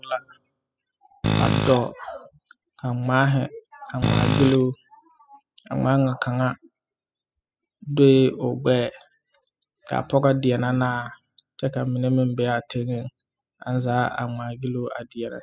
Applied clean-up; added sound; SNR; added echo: classical method spectral subtraction.